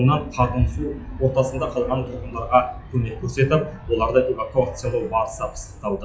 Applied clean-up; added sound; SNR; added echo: classical method WPE with log-MMSE.